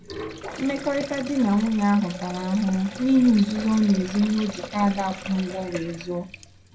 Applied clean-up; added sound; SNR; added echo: none; Sink (filling or washing); 13 dB; reverberation time 0.2 s.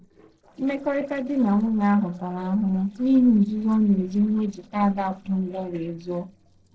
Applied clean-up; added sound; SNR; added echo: neural separator model SepFormer DNS4.